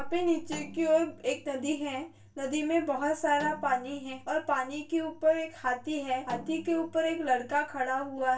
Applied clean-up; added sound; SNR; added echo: none; Snare drum; 19 dB; reverberation time 0.2 s.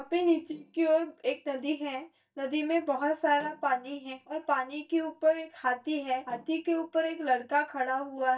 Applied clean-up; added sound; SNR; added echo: neural mask model DeepFilterNet 3.